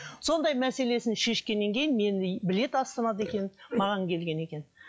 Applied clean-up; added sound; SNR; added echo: classical method log-MMSE.